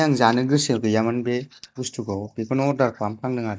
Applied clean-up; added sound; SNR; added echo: neural mask model DeepFilterNet 3.